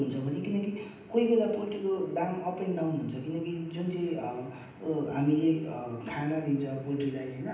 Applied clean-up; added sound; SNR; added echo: none; none; none; reverberation time 0.9 s.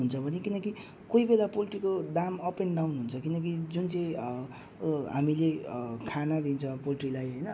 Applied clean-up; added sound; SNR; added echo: none; none; none; none.